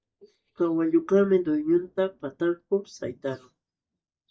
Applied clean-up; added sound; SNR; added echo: neural mask model DeepFilterNet 3.